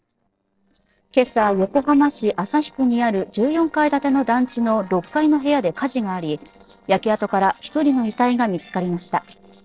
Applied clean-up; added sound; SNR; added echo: neural separator model SepFormer DNS4.